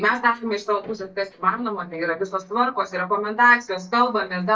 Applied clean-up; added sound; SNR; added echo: neural mask model DeepFilterNet 3.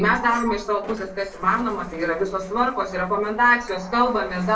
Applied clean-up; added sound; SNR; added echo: neural separator model SepFormer DNS4.